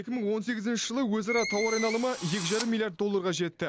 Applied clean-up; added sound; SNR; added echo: none; Drill + Screech; 8 dB; none.